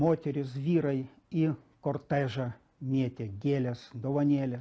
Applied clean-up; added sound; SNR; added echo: none; none; none; none.